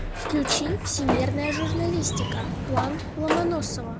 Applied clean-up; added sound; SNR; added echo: none; Sliding door; -1 dB; none.